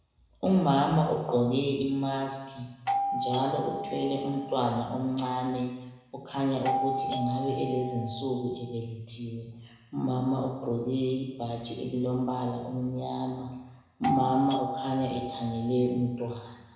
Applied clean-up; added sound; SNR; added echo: none; Doorbell; 3 dB; reverberation time 1.0 s.